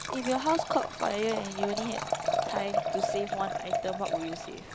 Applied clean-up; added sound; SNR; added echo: none; Liquid; 0 dB; none.